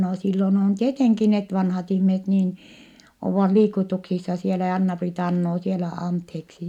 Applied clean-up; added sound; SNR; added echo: none; none; none; none.